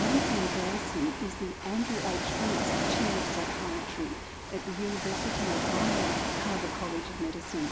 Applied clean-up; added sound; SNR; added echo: none; Ocean; -2 dB; reverberation time 0.4 s.